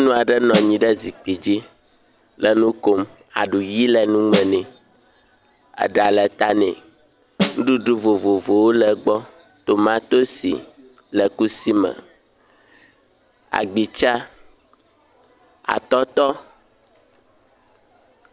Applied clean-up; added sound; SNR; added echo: none; Snare drum; 5 dB; none.